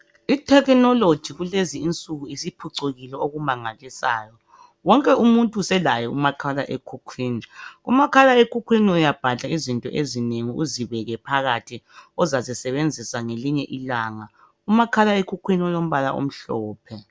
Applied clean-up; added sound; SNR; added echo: none; none; none; none.